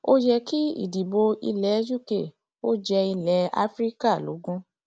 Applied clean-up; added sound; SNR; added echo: none; none; none; none.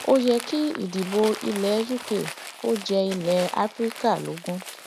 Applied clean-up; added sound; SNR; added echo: none; Crumpling, crinkling; 13 dB; none.